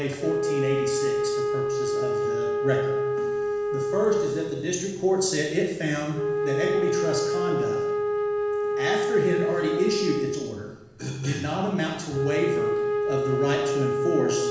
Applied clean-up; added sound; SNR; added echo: none; Wind instrument, woodwind instrument; -2 dB; reverberation time 1.1 s.